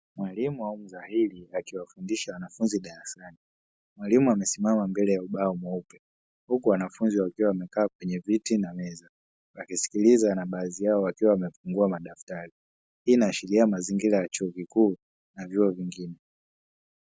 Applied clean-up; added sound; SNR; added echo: none; none; none; none.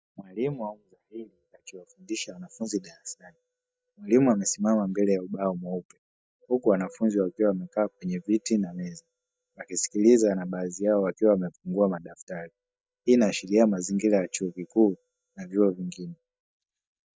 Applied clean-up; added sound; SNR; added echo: neural mask model DeepFilterNet 3.